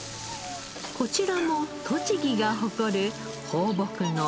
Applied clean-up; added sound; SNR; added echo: none; Bird vocalization, bird call, bird song; 16 dB; none.